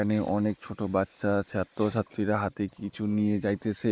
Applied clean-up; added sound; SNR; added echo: neural mask model Resemble Enhance denoiser.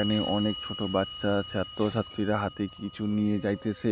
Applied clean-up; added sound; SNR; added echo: none; Clock; 10 dB; none.